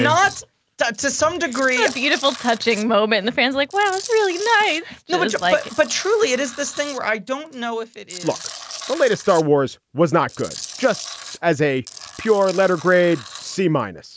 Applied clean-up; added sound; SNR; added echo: none; Tools; 17 dB; none.